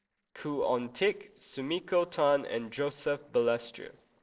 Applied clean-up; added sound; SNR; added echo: neural separator model SepFormer DNS4.